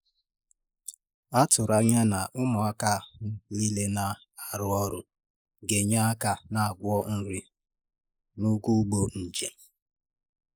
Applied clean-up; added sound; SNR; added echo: neural mask model Resemble Enhance denoiser.